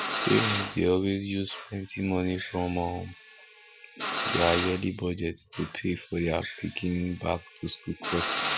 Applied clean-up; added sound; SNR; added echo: none; Drill; 6 dB; none.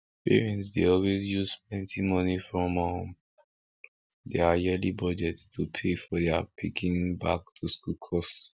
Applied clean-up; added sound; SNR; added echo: none; none; none; none.